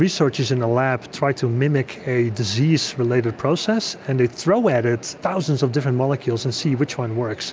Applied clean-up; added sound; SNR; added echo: none; none; none; none.